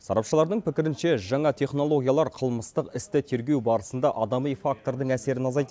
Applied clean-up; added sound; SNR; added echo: none; none; none; none.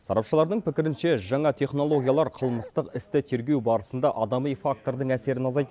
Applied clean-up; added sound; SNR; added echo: none; Bark; 17 dB; none.